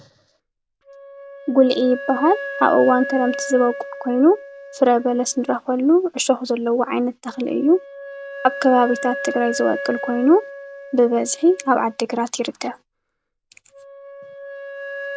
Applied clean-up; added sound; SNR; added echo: none; Wind instrument, woodwind instrument; 13 dB; none.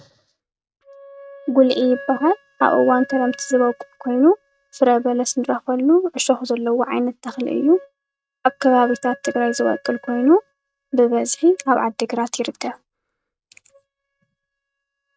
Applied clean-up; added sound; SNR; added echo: neural mask model RNNoise.